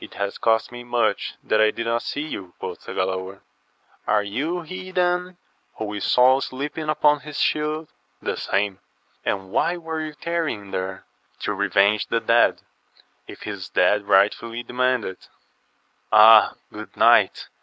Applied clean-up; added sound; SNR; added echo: none; none; none; none.